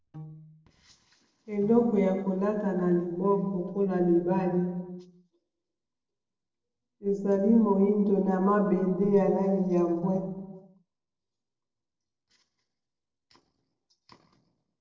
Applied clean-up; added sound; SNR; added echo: neural separator model SepFormer DNS4.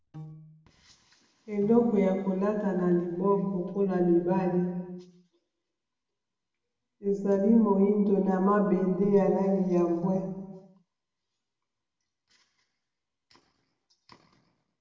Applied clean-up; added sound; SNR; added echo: none; Piano; 19 dB; reverberation time 1.1 s.